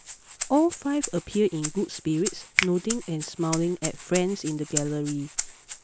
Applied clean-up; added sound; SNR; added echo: none; Rattle (instrument) + Finger snapping; 6 dB; none.